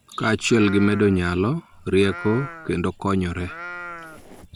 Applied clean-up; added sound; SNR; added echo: none; Livestock, farm animals, working animals; 15 dB; none.